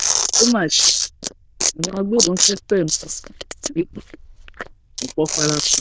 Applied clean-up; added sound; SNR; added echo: neural diffusion model UNIVERSE++.